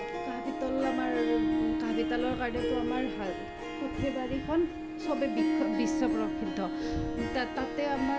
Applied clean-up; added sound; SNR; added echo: none; Harp; -1 dB; none.